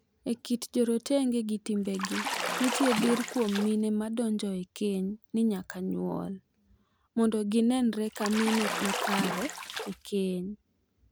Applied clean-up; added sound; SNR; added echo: none; Bathtub (filling or washing) / Splash, splatter; 4 dB; none.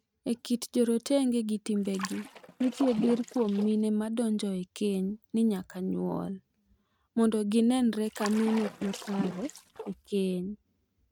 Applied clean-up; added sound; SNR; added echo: neural mask model RNNoise.